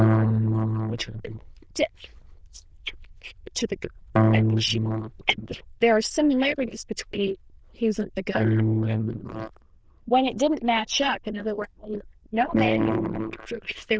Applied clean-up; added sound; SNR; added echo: neural diffusion model UNIVERSE++.